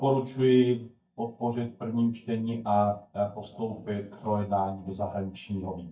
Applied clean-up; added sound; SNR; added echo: neural mask model DeepFilterNet 3.